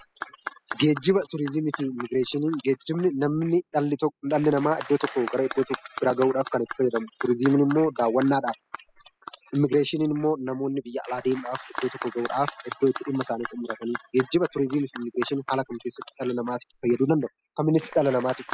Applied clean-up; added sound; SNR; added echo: classical method spectral subtraction.